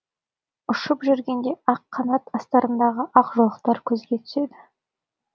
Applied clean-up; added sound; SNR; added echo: none; none; none; none.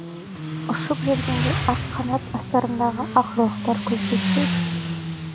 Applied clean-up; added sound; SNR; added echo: none; Motorcycle; 1 dB; none.